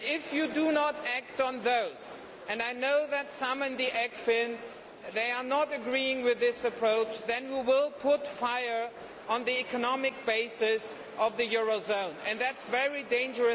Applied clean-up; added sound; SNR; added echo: none; none; none; none.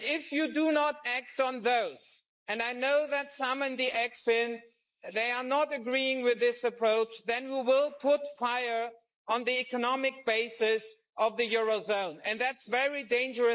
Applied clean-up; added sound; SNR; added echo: neural mask model Resemble Enhance denoiser.